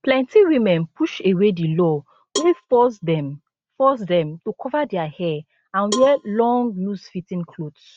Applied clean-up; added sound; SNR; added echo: neural mask model RNNoise.